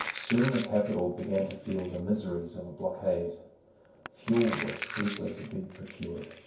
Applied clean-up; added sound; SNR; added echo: none; Crumpling, crinkling; 11 dB; reverberation time 0.6 s.